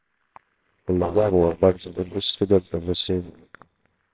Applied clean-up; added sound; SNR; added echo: neural separator model SepFormer WHAMR!.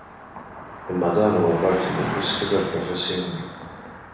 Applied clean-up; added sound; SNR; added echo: none; Car passing by; 9 dB; reverberation time 1.0 s.